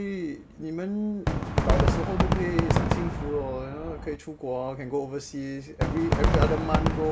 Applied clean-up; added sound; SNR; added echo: none; Fireworks; -4 dB; none.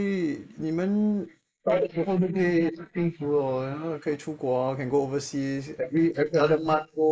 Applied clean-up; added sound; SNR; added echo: neural mask model Resemble Enhance denoiser.